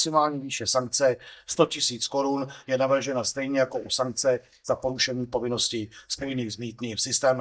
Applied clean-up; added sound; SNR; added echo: neural mask model DeepFilterNet 3.